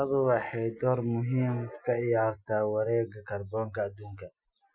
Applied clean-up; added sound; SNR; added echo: classical method Wiener filter.